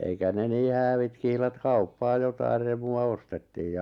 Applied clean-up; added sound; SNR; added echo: none; none; none; none.